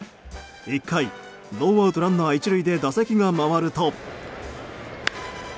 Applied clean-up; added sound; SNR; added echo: none; none; none; none.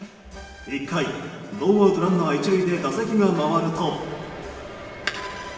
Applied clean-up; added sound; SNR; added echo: none; none; none; reverberation time 1.6 s.